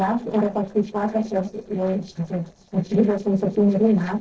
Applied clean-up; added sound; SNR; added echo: neural separator model SepFormer DNS4.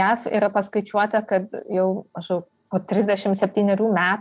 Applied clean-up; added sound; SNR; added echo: none; none; none; none.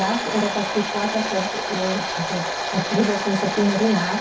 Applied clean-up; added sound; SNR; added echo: none; Domestic sounds, home sounds; 3 dB; reverberation time 0.3 s.